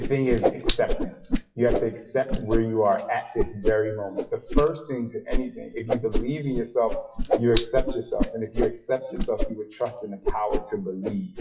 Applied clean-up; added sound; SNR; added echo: classical method WPE with log-MMSE.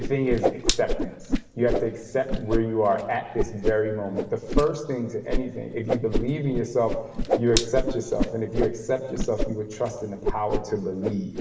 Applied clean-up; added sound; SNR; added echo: none; Whoosh, swoosh, swish; 2 dB; reverberation time 1.2 s.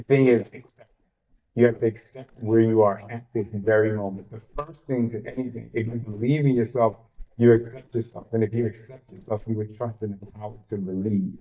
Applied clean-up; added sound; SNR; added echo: neural mask model DeepFilterNet 3.